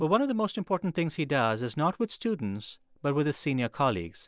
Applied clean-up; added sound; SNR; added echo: none; none; none; none.